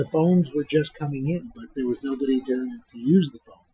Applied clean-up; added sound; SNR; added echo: classical method Wiener filter.